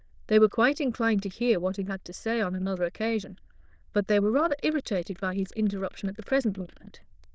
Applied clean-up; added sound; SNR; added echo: neural diffusion model UNIVERSE++.